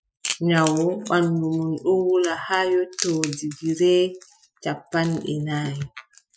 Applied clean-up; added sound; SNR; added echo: classical method Wiener filter.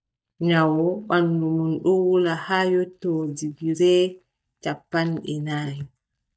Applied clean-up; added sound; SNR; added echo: neural mask model DeepFilterNet 3.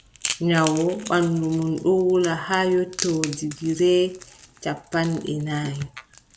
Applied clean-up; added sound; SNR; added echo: none; Crack / Crackle; 14 dB; none.